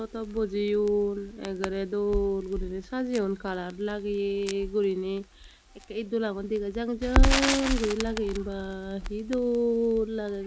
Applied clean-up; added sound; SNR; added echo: none; Crackle; 3 dB; none.